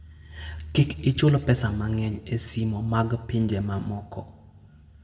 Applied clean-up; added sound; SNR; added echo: none; none; none; reverberation time 0.9 s.